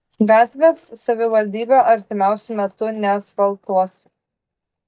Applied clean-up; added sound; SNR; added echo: neural mask model DeepFilterNet 3.